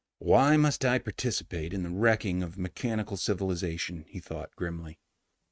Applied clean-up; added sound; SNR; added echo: neural mask model RNNoise.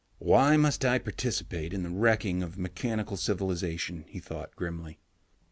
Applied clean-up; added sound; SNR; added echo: none; Thunder / Wind; 19 dB; none.